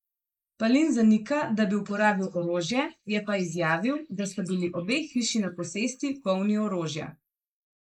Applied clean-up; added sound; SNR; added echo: neural mask model Resemble Enhance denoiser.